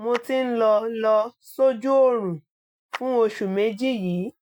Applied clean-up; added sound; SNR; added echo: classical method Wiener filter.